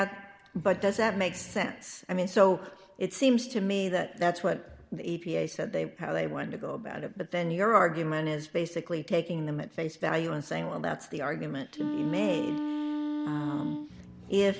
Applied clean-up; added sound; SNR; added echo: none; Wind instrument, woodwind instrument; 3 dB; none.